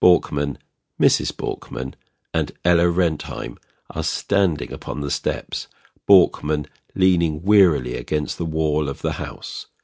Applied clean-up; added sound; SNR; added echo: none; none; none; none.